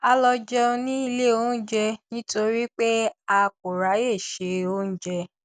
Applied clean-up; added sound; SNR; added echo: none; none; none; none.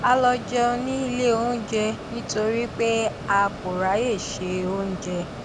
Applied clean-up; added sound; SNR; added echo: none; Mechanisms; 10 dB; none.